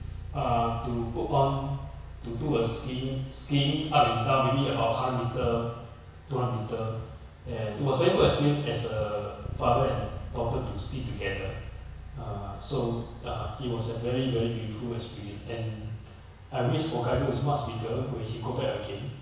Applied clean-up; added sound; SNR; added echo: none; Bass guitar; 14 dB; reverberation time 1.1 s.